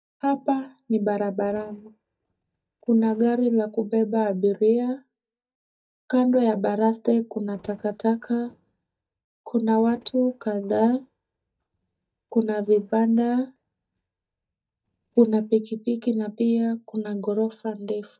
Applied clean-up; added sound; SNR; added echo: neural mask model DeepFilterNet 3.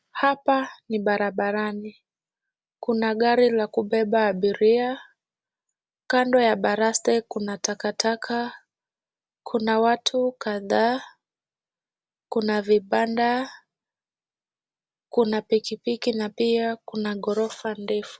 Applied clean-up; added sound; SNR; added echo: none; none; none; none.